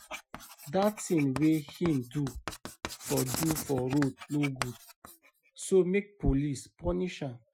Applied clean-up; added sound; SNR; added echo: classical method Wiener filter.